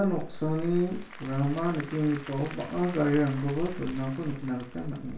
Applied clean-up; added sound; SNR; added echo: none; Applause / Crowd; 18 dB; reverberation time 0.4 s.